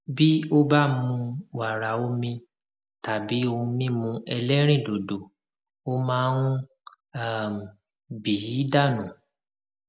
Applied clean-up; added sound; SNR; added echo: none; none; none; none.